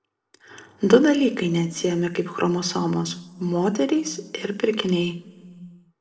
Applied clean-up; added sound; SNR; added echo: none; none; none; reverberation time 1.3 s.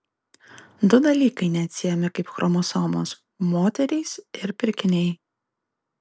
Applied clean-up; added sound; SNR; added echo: none; none; none; none.